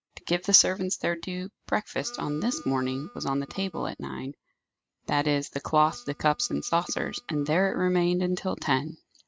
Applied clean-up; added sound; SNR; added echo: neural mask model RNNoise.